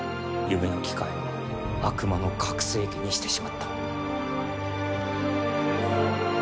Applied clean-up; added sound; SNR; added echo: none; none; none; none.